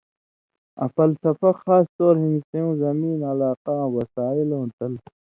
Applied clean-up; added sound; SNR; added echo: none; none; none; none.